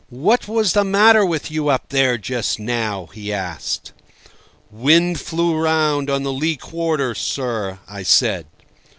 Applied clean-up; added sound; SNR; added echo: none; none; none; none.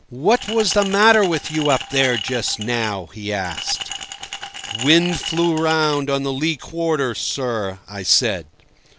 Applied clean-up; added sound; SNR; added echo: none; Glass; 10 dB; none.